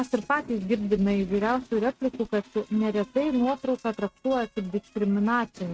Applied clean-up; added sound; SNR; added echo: neural mask model RNNoise.